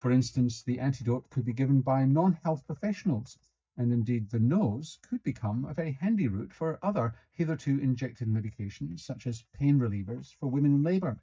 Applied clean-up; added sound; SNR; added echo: neural mask model DeepFilterNet 3.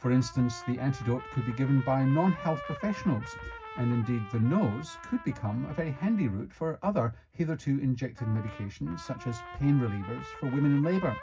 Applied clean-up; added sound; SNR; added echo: none; Trumpet; 16 dB; reverberation time 0.4 s.